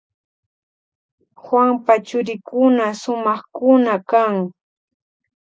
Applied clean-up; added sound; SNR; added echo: none; none; none; none.